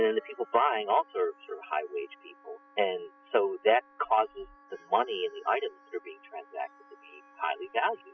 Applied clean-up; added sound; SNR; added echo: classical method spectral subtraction.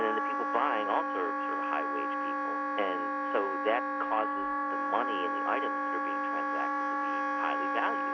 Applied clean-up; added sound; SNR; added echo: none; Wind instrument, woodwind instrument; -4 dB; none.